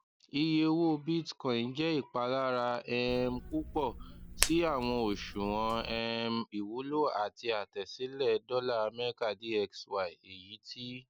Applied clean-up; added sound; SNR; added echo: none; Hands; 7 dB; none.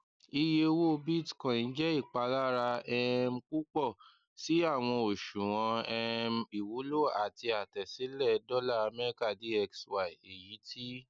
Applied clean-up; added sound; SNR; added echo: none; none; none; none.